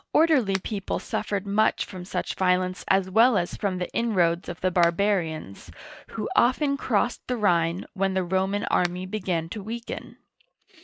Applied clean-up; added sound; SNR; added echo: neural mask model RNNoise.